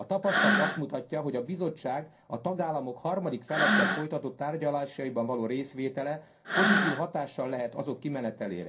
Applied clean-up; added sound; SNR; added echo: none; Breathing; -1 dB; reverberation time 0.3 s.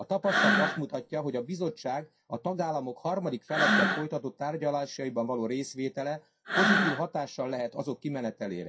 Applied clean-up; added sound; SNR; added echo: classical method WPE with log-MMSE.